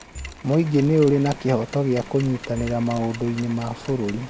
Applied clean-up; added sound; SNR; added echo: none; Marimba, xylophone / Wood + Mechanisms; 17 dB; none.